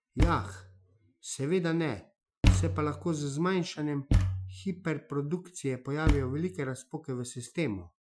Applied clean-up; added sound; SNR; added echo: classical method Wiener filter.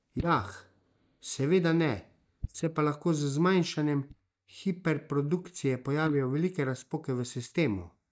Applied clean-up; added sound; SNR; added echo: neural mask model DeepFilterNet 3.